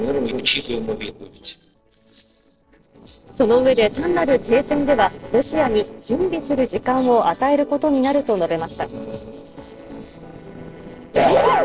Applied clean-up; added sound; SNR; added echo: neural separator model SepFormer DNS4.